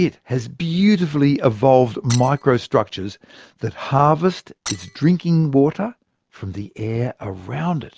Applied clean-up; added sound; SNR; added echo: none; Shatter; 15 dB; none.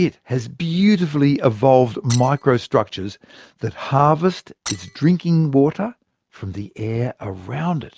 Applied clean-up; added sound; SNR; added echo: neural mask model RNNoise.